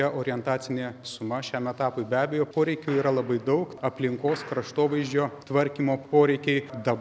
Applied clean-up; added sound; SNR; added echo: none; none; none; none.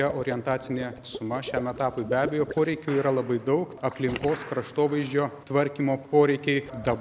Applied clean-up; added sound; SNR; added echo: none; Water / Liquid; 15 dB; none.